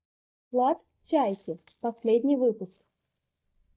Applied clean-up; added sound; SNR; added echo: neural mask model DeepFilterNet 3.